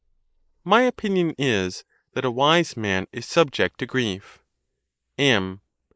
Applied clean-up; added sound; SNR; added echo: neural mask model Resemble Enhance denoiser.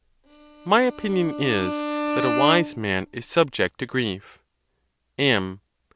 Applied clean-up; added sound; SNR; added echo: none; Bowed string instrument; 5 dB; none.